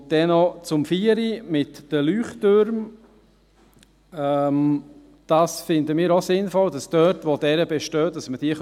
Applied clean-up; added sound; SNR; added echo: none; none; none; none.